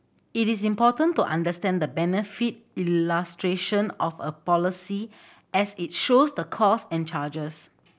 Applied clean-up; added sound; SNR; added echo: none; none; none; none.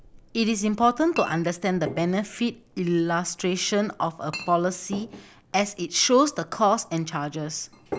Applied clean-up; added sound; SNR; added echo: none; Chink, clink; 17 dB; none.